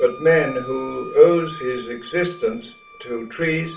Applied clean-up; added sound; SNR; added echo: none; Wind instrument, woodwind instrument; 18 dB; reverberation time 0.3 s.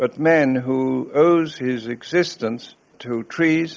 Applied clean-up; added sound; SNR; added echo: none; none; none; none.